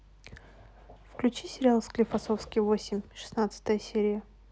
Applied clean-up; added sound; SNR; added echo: none; none; none; none.